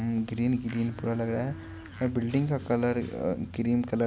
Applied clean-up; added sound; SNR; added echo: none; Domestic sounds, home sounds; 18 dB; none.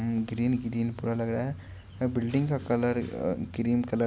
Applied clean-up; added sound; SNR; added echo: none; none; none; none.